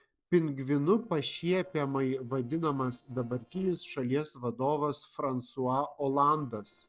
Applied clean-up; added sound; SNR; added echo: neural separator model SepFormer DNS4.